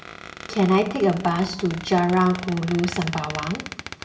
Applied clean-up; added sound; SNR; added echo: none; Squeak; 13 dB; reverberation time 0.8 s.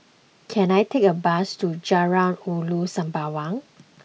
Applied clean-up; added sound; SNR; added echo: none; none; none; none.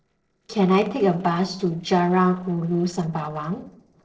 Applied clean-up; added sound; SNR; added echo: neural separator model SepFormer DNS4.